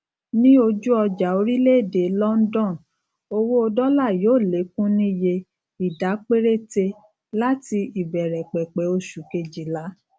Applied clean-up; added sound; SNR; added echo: none; none; none; none.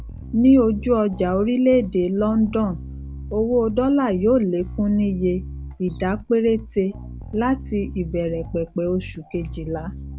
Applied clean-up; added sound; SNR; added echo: none; Bass guitar; 13 dB; none.